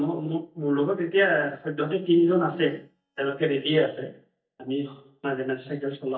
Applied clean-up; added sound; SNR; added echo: neural mask model DeepFilterNet 3.